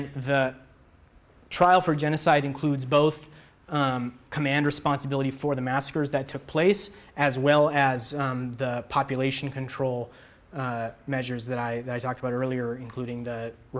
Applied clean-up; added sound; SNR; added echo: none; none; none; none.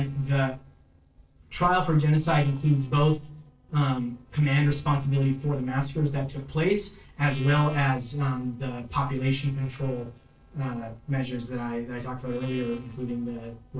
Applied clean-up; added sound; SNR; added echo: neural separator model SepFormer DNS4.